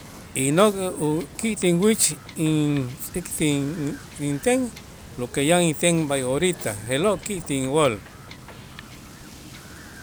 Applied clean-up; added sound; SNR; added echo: none; Wind / Boat, Water vehicle; 17 dB; none.